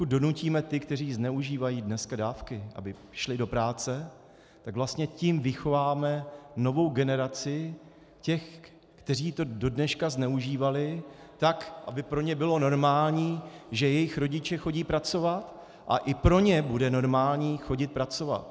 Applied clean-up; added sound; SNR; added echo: none; none; none; none.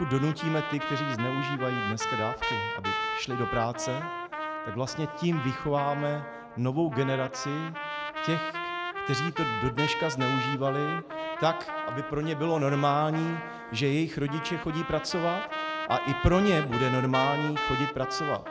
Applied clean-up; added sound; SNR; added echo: none; Trumpet; 4 dB; none.